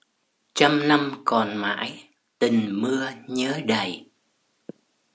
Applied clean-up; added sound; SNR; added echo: none; none; none; none.